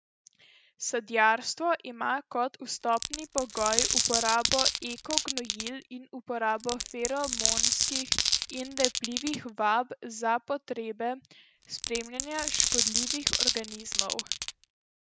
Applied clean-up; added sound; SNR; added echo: none; Glass; -2 dB; none.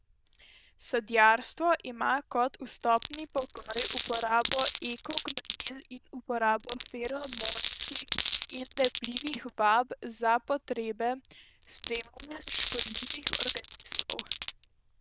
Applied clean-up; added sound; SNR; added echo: neural diffusion model UNIVERSE++.